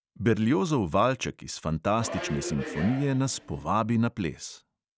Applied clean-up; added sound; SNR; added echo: none; Subway, metro, underground; 10 dB; none.